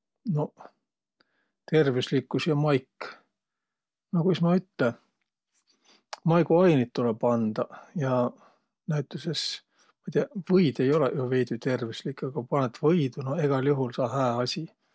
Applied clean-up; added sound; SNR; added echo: none; none; none; none.